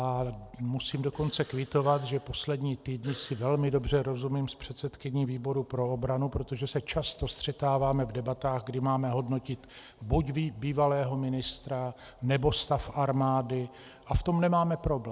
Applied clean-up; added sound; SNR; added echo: none; none; none; none.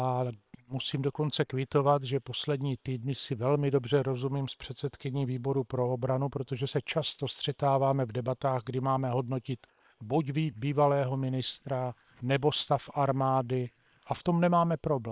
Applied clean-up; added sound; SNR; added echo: neural separator model SepFormer WHAM!.